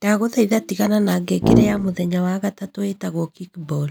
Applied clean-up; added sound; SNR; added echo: none; Brass instrument; -2 dB; none.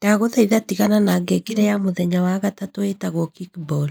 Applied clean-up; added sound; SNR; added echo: neural mask model Resemble Enhance denoiser.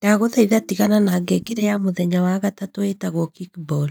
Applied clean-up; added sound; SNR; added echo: neural mask model DeepFilterNet 3.